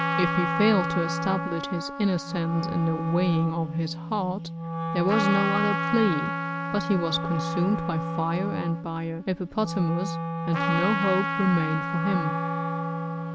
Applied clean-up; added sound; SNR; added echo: none; Wind instrument, woodwind instrument + Trumpet; 2 dB; none.